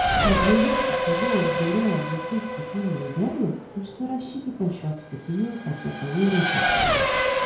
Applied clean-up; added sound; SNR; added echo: none; Race car, auto racing / Accelerating, revving, vroom; -1 dB; reverberation time 0.6 s.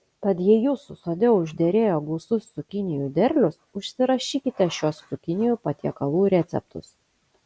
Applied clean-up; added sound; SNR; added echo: none; none; none; none.